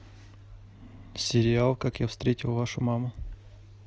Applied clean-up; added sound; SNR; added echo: none; none; none; none.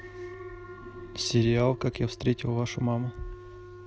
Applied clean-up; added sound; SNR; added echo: none; Wind instrument, woodwind instrument + Alarm; 15 dB; none.